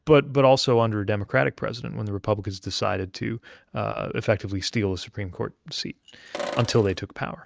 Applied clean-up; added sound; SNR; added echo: neural mask model RNNoise.